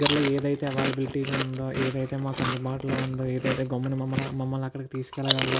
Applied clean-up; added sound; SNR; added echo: none; Chewing, mastication; 4 dB; none.